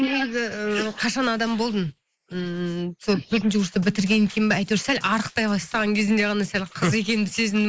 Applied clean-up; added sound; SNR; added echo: neural mask model Resemble Enhance denoiser.